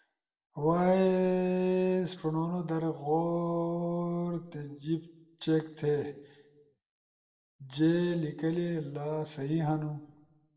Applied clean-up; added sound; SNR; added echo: none; none; none; reverberation time 0.7 s.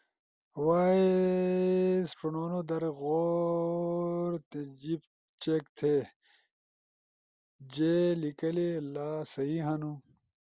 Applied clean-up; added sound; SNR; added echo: none; none; none; none.